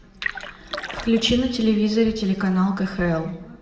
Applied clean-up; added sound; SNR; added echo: none; Splash, splatter; 10 dB; reverberation time 0.8 s.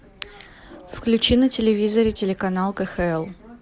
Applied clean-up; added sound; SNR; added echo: none; none; none; none.